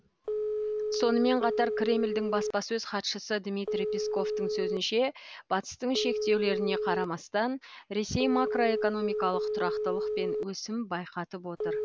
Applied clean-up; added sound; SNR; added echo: none; Telephone; 2 dB; none.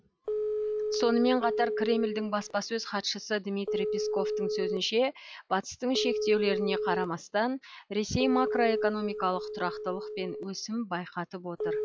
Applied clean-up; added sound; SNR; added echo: classical method log-MMSE.